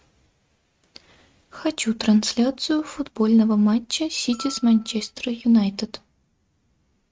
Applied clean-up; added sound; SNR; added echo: neural mask model RNNoise.